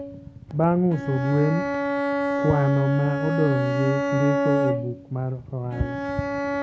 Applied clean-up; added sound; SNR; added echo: none; Bowed string instrument; 2 dB; none.